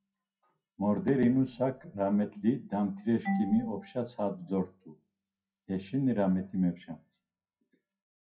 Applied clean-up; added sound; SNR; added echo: classical method WPE with log-MMSE.